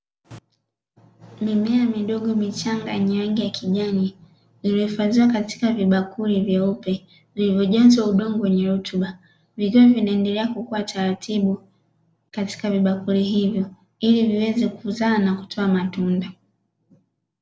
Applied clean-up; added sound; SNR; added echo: none; none; none; none.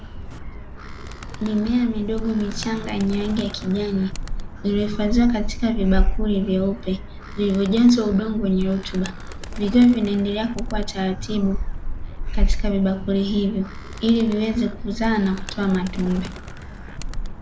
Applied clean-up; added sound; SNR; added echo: none; Animal; 4 dB; none.